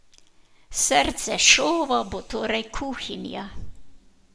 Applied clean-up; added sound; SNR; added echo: none; none; none; reverberation time 2.2 s.